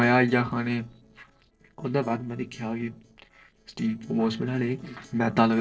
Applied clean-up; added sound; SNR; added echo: neural separator model SepFormer DNS4.